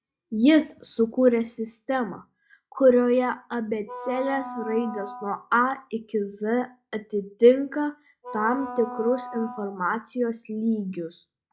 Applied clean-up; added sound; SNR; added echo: classical method log-MMSE.